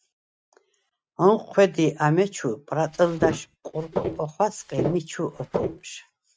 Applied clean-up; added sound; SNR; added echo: neural mask model RNNoise.